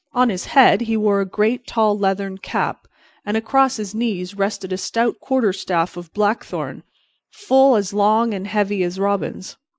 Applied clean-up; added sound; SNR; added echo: neural mask model Resemble Enhance denoiser.